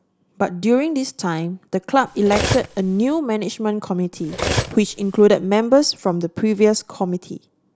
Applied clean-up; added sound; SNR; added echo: none; Cutlery, silverware; 6 dB; none.